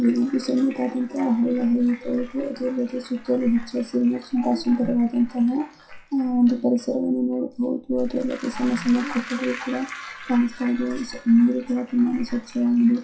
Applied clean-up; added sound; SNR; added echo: classical method WPE with log-MMSE.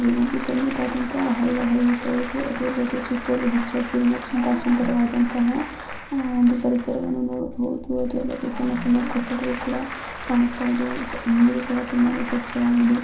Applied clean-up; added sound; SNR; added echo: none; Applause / Crowd; 10 dB; reverberation time 0.5 s.